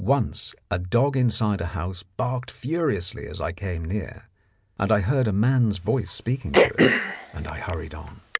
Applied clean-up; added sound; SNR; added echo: none; Cough; -1 dB; none.